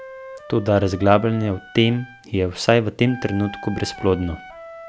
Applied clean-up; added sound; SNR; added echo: none; Wind instrument, woodwind instrument; 18 dB; none.